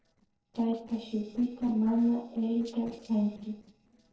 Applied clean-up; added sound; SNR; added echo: neural separator model SepFormer DNS4.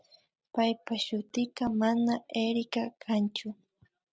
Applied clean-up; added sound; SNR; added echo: none; none; none; none.